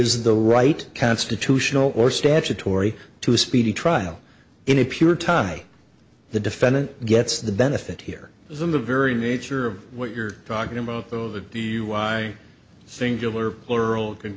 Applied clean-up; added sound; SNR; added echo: none; none; none; none.